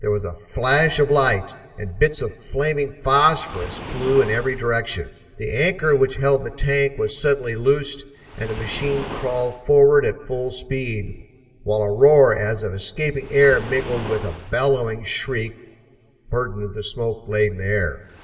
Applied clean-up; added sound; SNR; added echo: none; Waves, surf; 19 dB; reverberation time 2.1 s.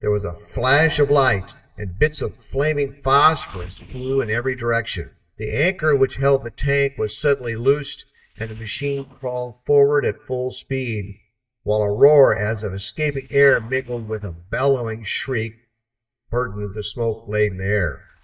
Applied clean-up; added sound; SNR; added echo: neural mask model DeepFilterNet 3.